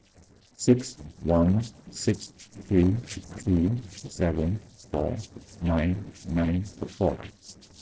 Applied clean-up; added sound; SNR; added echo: neural separator model SepFormer DNS4.